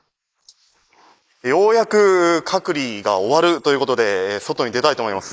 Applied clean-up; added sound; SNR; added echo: neural mask model Resemble Enhance denoiser.